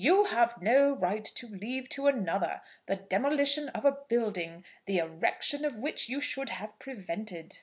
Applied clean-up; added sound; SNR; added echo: none; none; none; none.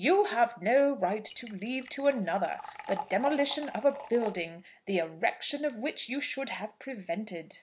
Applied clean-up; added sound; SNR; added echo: none; Liquid; 12 dB; none.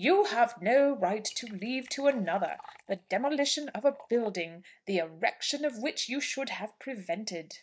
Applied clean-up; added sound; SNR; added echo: neural mask model DeepFilterNet 3.